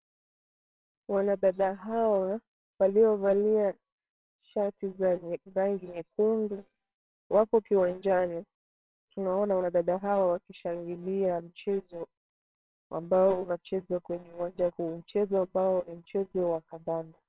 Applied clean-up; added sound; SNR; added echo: neural separator model SepFormer WHAMR!.